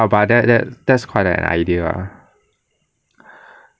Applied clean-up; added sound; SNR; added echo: none; none; none; none.